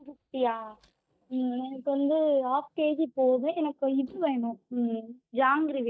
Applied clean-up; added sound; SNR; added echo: neural mask model DeepFilterNet 3.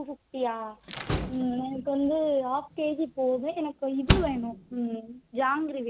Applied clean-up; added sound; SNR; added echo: none; Slam; 4 dB; none.